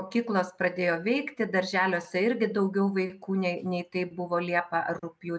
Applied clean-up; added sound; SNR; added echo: none; none; none; none.